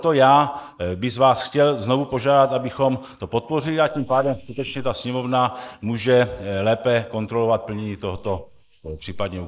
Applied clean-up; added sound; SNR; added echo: neural mask model Resemble Enhance denoiser.